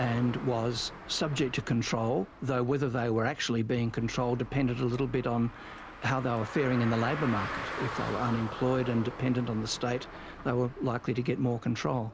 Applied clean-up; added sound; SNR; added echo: none; Car; 12 dB; none.